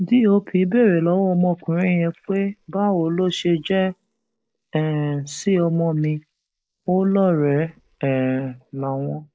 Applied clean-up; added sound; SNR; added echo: neural mask model Resemble Enhance denoiser.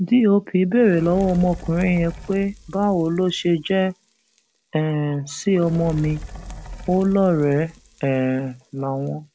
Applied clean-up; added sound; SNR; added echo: none; Fire; 18 dB; none.